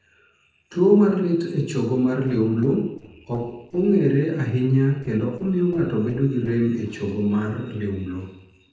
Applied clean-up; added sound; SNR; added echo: neural separator model SepFormer DNS4.